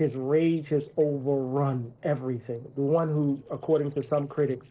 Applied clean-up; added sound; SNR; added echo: neural separator model SepFormer DNS4.